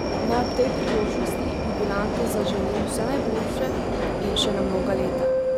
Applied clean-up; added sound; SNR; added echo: none; Subway, metro, underground; -3 dB; none.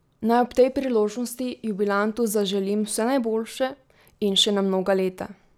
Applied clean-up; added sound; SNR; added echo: none; none; none; none.